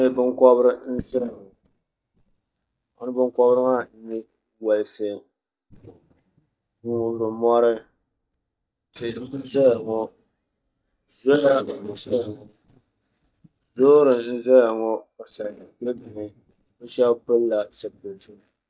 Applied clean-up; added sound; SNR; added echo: neural mask model DeepFilterNet 3.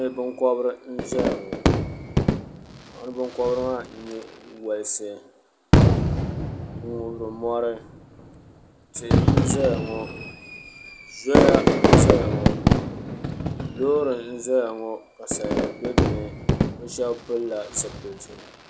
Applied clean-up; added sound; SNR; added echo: none; Fireworks; -5 dB; none.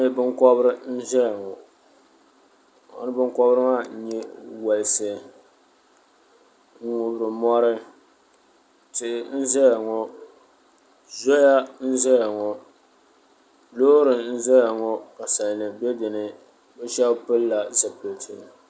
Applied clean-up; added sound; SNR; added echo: none; none; none; none.